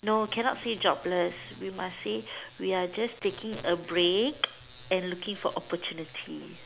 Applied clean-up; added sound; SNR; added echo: none; none; none; none.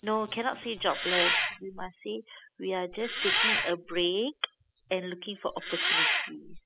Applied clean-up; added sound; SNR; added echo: classical method spectral subtraction.